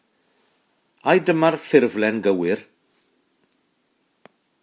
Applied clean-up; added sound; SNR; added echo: none; none; none; none.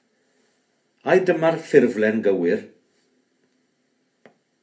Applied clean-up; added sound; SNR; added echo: none; none; none; reverberation time 0.3 s.